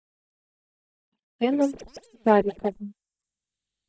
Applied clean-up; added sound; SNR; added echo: neural mask model DeepFilterNet 3.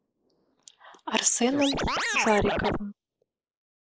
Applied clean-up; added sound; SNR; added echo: neural mask model Resemble Enhance denoiser.